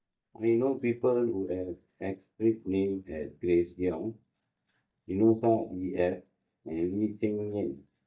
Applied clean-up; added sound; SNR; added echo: neural mask model DeepFilterNet 3.